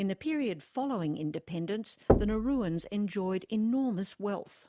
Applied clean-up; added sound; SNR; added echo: none; Knock; 0 dB; none.